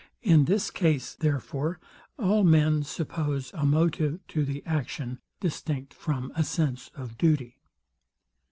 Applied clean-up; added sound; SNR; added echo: none; none; none; none.